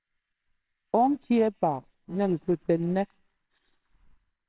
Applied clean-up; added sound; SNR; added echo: neural separator model SepFormer WHAMR!.